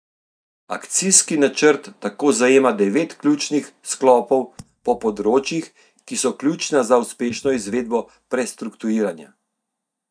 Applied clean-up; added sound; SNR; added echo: neural mask model DeepFilterNet 3.